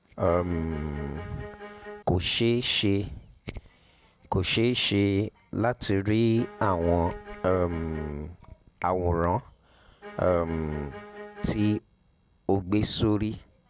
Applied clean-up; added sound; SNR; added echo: none; Bowed string instrument; 15 dB; none.